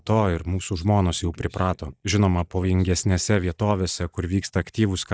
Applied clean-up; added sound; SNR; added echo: neural mask model DeepFilterNet 3.